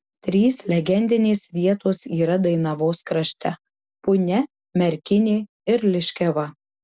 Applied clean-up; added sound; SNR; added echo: none; none; none; none.